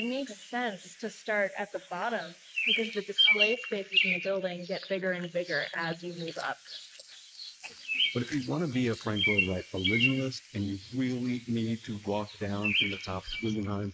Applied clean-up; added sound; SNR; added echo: neural mask model Resemble Enhance denoiser.